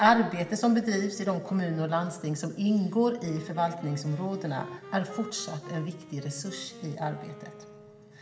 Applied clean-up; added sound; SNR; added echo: none; Wind instrument, woodwind instrument; 17 dB; reverberation time 0.8 s.